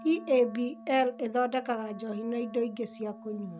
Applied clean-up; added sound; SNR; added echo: none; Wind instrument, woodwind instrument; 17 dB; none.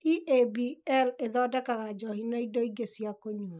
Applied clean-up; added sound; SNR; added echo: neural mask model Resemble Enhance denoiser.